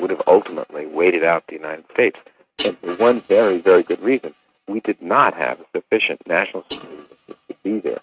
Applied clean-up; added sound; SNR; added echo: neural mask model RNNoise.